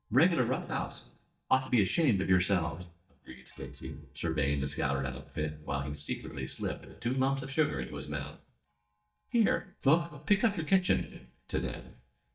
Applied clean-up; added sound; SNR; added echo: neural mask model DeepFilterNet 3.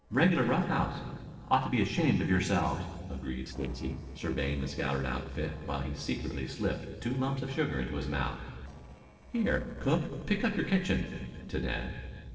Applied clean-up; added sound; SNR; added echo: neural separator model SepFormer DNS4.